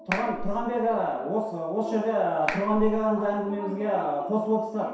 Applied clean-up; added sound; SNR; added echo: none; Clapping; 7 dB; reverberation time 0.7 s.